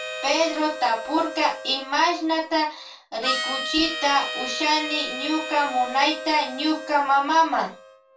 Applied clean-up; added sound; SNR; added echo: none; Harmonica; 9 dB; reverberation time 0.2 s.